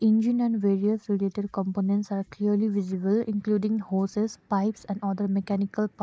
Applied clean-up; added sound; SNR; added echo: neural mask model Resemble Enhance denoiser.